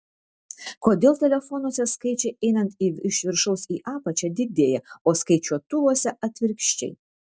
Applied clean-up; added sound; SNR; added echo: none; none; none; none.